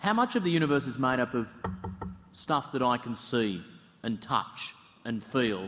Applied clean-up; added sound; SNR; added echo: none; none; none; none.